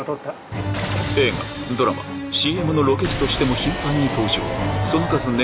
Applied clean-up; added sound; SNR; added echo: none; none; none; none.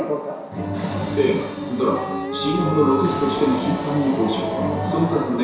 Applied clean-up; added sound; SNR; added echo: none; Wind instrument, woodwind instrument; 9 dB; reverberation time 0.7 s.